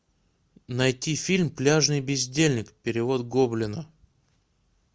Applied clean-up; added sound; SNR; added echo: none; none; none; none.